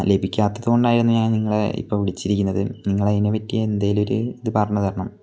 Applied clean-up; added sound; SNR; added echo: none; none; none; none.